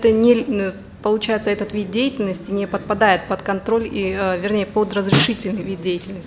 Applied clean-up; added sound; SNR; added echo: none; Snare drum; 3 dB; none.